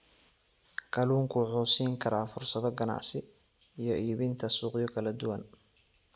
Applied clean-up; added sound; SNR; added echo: none; none; none; none.